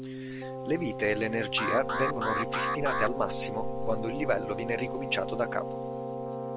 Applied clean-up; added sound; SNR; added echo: none; Alarm + Keyboard (musical); 2 dB; none.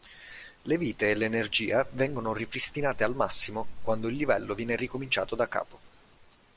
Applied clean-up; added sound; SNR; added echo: none; none; none; none.